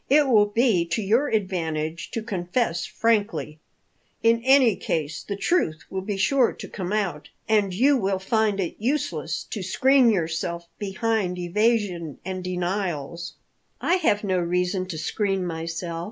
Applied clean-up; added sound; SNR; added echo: none; none; none; none.